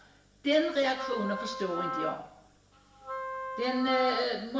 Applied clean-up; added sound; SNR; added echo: none; Wind instrument, woodwind instrument; 6 dB; reverberation time 0.8 s.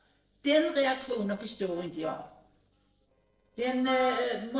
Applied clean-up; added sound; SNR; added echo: neural separator model SepFormer DNS4.